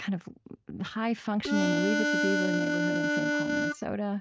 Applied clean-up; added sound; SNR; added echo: neural mask model RNNoise.